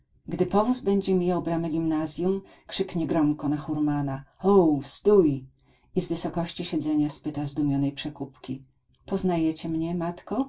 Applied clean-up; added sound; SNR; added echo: none; none; none; reverberation time 0.1 s.